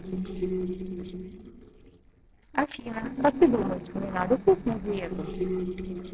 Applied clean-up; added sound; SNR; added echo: neural separator model SepFormer DNS4.